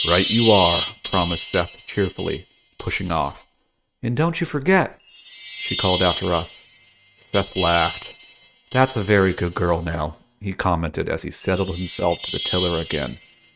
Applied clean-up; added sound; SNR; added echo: neural mask model RNNoise.